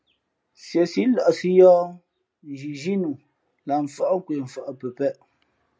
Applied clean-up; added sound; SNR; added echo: none; none; none; none.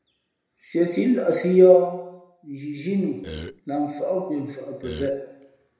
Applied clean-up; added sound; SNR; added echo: none; Burping, eructation; 11 dB; reverberation time 1.0 s.